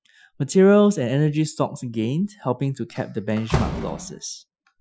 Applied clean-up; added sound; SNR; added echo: classical method Wiener filter.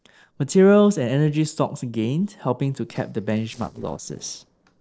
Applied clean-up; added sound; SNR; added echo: neural separator model SepFormer DNS4.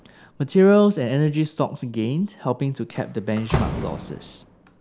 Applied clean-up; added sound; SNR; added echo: none; Slam; 12 dB; none.